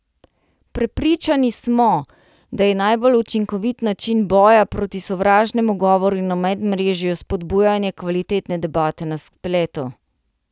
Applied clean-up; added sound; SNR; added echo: none; none; none; none.